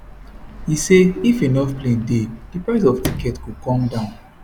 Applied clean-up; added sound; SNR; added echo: none; Sliding door; 13 dB; none.